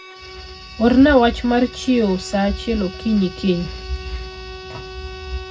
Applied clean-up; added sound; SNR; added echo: none; Bowed string instrument; 18 dB; reverberation time 0.4 s.